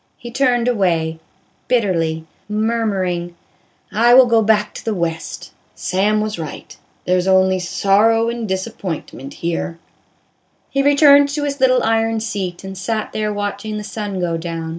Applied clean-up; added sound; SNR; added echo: none; none; none; none.